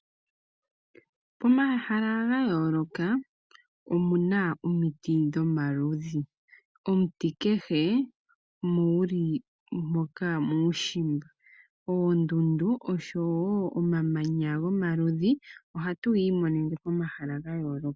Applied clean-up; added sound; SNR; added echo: none; none; none; none.